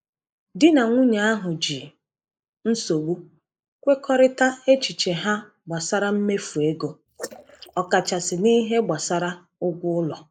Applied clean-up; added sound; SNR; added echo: neural mask model Resemble Enhance denoiser.